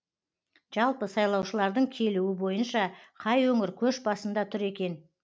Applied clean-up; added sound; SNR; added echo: none; none; none; none.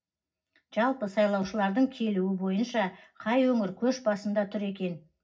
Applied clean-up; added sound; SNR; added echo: none; none; none; reverberation time 0.4 s.